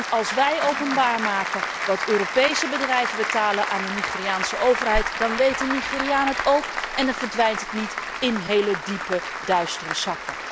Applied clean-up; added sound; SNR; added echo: none; Applause; 4 dB; none.